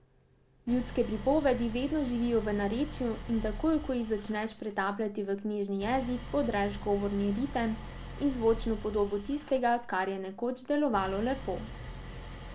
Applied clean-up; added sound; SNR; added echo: none; Idling; 12 dB; none.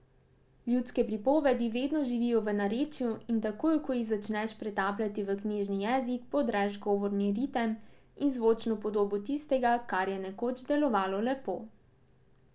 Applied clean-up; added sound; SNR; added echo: none; none; none; none.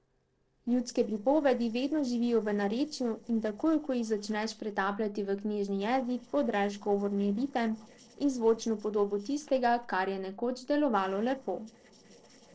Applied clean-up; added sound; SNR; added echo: neural separator model SepFormer DNS4.